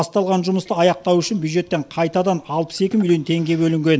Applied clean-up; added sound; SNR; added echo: none; none; none; none.